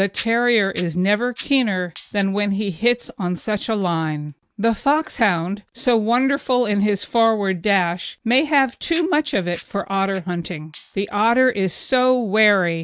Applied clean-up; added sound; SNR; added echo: neural mask model RNNoise.